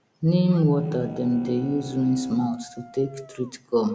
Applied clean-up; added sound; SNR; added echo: none; Dog + Bowed string instrument; 19 dB; none.